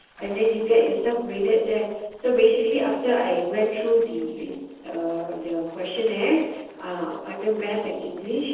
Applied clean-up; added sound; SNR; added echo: neural separator model SepFormer DNS4.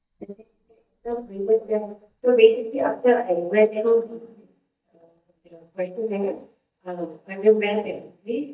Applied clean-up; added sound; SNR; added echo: neural mask model DeepFilterNet 3.